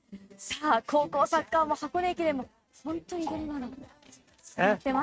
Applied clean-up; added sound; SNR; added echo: neural mask model RNNoise.